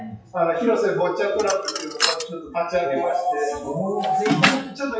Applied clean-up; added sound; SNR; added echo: classical method WPE with log-MMSE.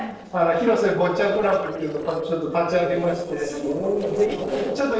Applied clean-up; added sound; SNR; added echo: neural separator model SepFormer DNS4.